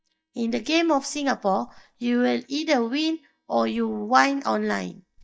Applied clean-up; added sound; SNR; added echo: neural mask model DeepFilterNet 3.